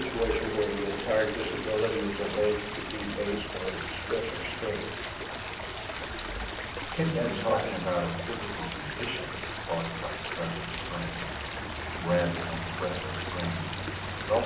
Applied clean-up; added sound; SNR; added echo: none; Stream; 3 dB; reverberation time 0.6 s.